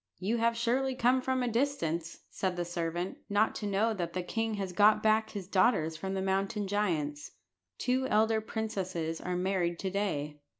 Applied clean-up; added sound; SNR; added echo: none; none; none; none.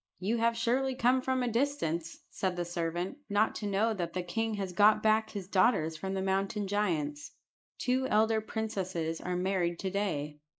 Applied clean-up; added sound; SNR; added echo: neural mask model Resemble Enhance denoiser.